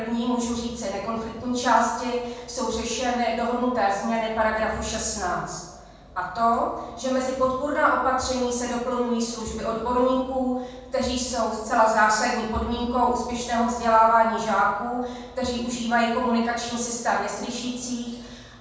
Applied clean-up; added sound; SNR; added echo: none; none; none; reverberation time 1.1 s.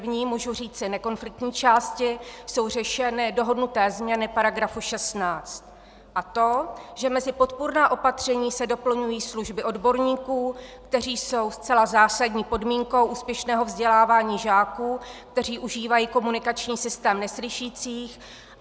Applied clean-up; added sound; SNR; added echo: none; none; none; none.